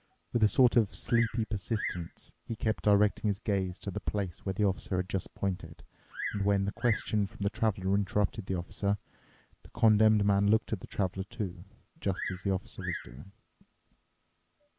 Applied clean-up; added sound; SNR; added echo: none; Bird vocalization, bird call, bird song; 16 dB; none.